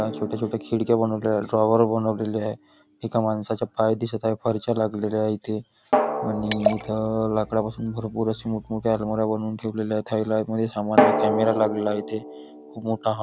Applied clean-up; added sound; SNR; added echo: none; Drum + Liquid; 5 dB; none.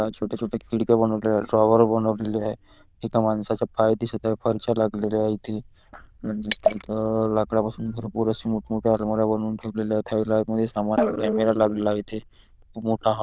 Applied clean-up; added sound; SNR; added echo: neural diffusion model UNIVERSE++.